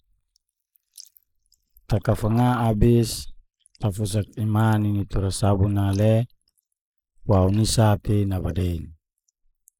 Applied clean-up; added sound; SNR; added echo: neural mask model Resemble Enhance denoiser.